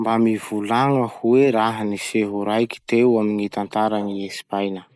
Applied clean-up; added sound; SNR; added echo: neural mask model Resemble Enhance denoiser.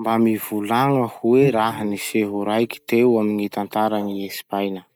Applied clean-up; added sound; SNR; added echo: neural mask model DeepFilterNet 3.